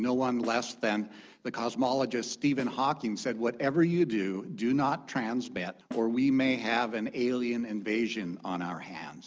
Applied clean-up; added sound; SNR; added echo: none; Snare drum; 19 dB; none.